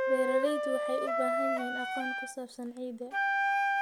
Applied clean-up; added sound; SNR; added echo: none; Wind instrument, woodwind instrument; -5 dB; none.